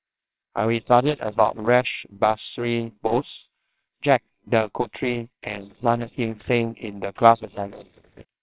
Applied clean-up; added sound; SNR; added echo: neural separator model SepFormer WHAMR!.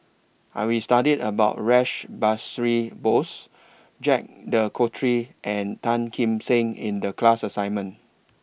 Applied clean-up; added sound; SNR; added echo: none; none; none; none.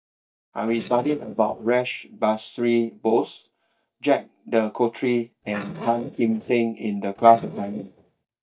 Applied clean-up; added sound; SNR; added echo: neural mask model DeepFilterNet 3.